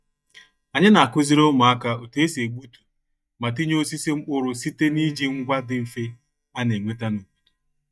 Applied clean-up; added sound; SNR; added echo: neural mask model DeepFilterNet 3.